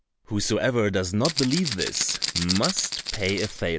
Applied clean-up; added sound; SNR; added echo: none; Rattle (instrument); 4 dB; none.